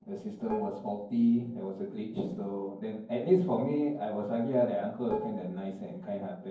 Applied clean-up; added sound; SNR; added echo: neural separator model SepFormer DNS4.